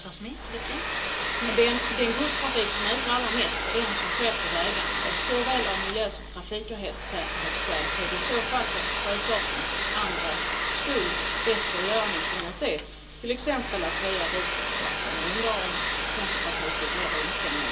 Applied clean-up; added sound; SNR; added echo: none; Domestic sounds, home sounds; -2 dB; reverberation time 0.2 s.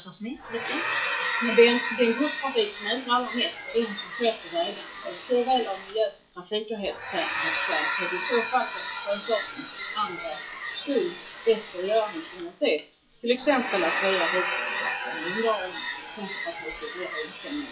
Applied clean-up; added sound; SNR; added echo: classical method WPE with log-MMSE.